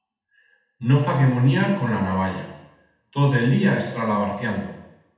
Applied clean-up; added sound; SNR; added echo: none; none; none; reverberation time 0.8 s.